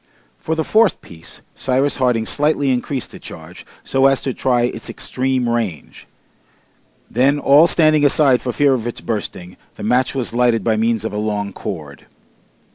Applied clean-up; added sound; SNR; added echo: none; none; none; none.